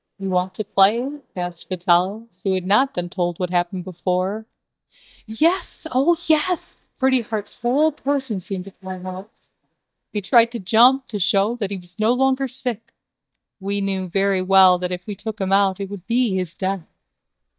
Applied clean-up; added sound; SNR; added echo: neural mask model DeepFilterNet 3.